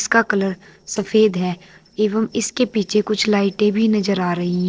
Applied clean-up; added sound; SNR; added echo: neural separator model SepFormer DNS4.